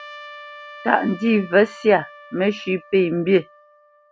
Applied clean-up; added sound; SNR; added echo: none; Trumpet; 20 dB; none.